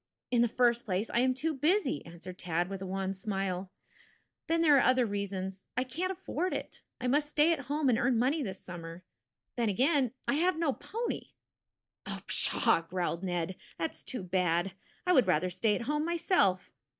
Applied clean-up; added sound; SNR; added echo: neural mask model DeepFilterNet 3.